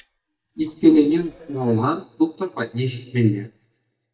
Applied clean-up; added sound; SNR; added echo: neural mask model DeepFilterNet 3.